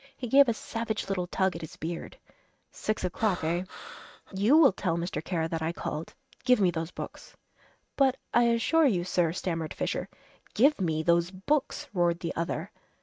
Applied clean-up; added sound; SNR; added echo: neural mask model RNNoise.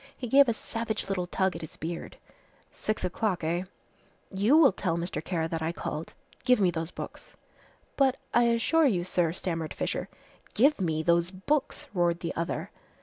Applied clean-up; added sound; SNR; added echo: none; none; none; none.